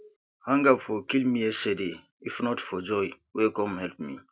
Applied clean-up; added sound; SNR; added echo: none; none; none; none.